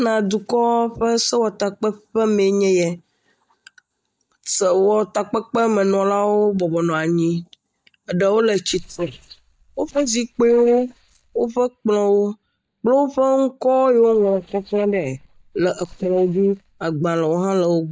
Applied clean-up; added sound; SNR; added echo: neural mask model DeepFilterNet 3.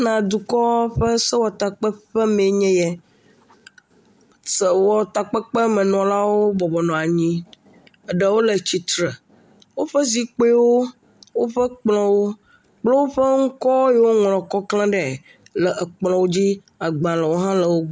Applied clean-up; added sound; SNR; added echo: none; none; none; none.